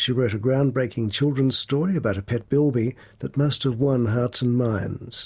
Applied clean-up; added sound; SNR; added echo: none; none; none; none.